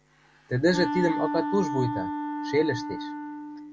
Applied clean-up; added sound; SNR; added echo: none; Wind instrument, woodwind instrument; 4 dB; none.